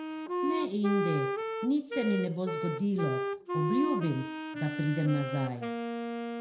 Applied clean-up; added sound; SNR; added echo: none; Wind instrument, woodwind instrument; 2 dB; reverberation time 0.5 s.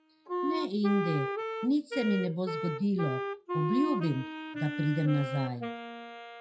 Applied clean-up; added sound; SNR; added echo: classical method WPE with log-MMSE.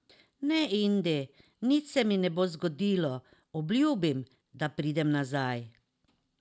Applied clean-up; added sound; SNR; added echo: none; none; none; none.